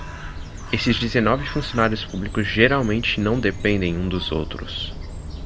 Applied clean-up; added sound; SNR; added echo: none; Bird; 9 dB; none.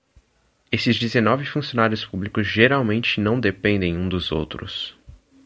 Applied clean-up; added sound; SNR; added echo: none; none; none; none.